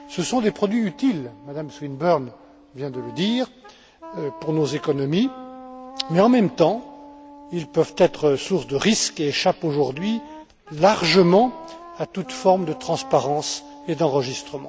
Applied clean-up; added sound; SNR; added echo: none; Wind instrument, woodwind instrument; 19 dB; none.